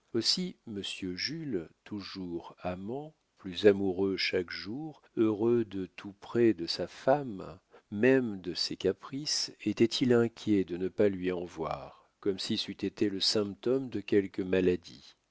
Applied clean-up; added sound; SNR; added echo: none; none; none; none.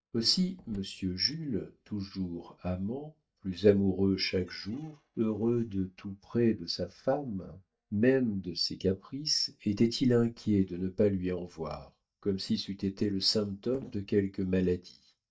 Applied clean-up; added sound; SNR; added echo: neural mask model DeepFilterNet 3.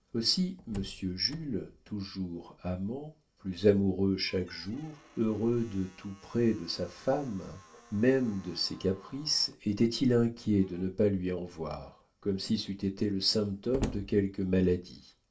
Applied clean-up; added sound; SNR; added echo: none; Slam; 18 dB; reverberation time 0.2 s.